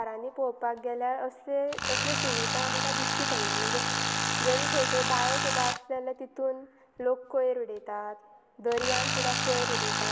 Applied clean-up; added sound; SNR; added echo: none; Tools; -1 dB; none.